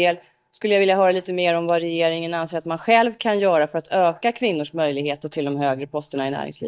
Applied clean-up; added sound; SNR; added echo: neural mask model DeepFilterNet 3.